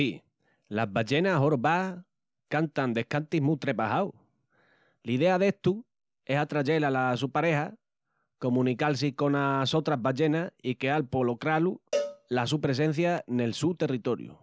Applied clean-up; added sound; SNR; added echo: none; Cowbell; 10 dB; none.